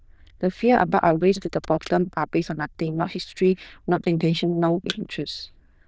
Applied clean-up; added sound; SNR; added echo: neural diffusion model UNIVERSE++.